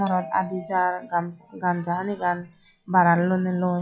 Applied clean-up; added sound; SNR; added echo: classical method log-MMSE.